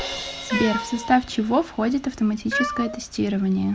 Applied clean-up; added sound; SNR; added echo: none; Cat + Crash cymbal; 8 dB; none.